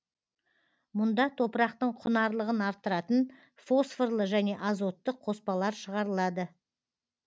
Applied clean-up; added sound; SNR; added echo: none; none; none; none.